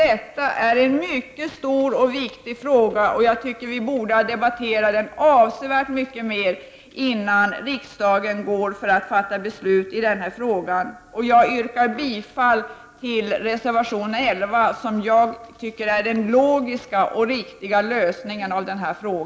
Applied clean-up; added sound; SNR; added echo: none; none; none; none.